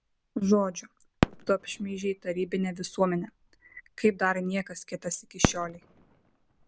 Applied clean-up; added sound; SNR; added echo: none; Fireworks; 6 dB; none.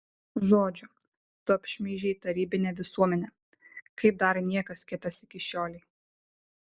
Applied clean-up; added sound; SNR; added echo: none; none; none; none.